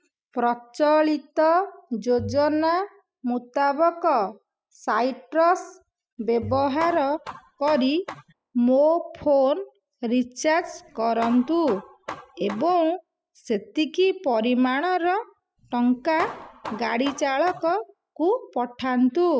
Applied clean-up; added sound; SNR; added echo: classical method spectral subtraction.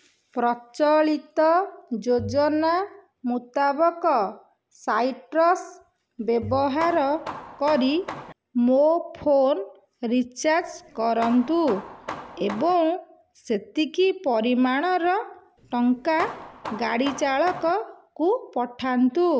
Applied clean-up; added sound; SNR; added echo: none; Bowed string instrument + Hammer; 13 dB; none.